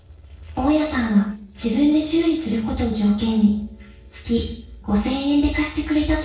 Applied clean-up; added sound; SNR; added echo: neural separator model SepFormer DNS4.